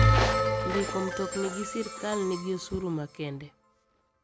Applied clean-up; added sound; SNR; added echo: none; Bell; -4 dB; none.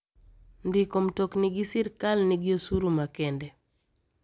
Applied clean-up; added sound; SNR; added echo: none; none; none; none.